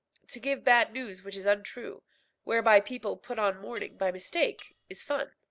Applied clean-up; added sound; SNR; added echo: none; Cutlery, silverware; 18 dB; none.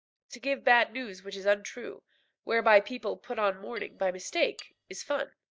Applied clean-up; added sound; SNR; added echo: neural mask model DeepFilterNet 3.